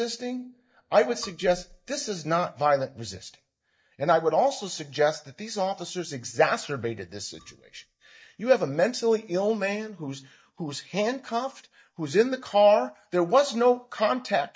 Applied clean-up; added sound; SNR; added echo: neural mask model DeepFilterNet 3.